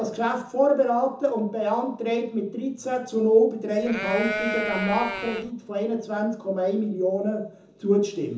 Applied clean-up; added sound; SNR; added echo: none; Livestock, farm animals, working animals; 5 dB; reverberation time 0.6 s.